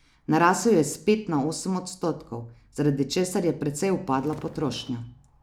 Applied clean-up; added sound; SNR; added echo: none; Walk, footsteps; 20 dB; none.